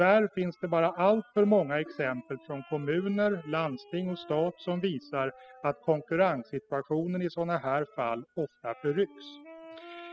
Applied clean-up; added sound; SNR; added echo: classical method spectral subtraction.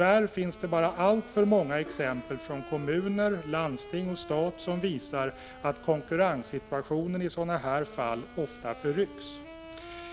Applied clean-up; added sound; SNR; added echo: none; Wind instrument, woodwind instrument; 17 dB; none.